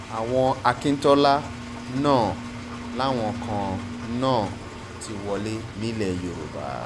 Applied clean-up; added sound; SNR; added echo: none; Engine; 10 dB; none.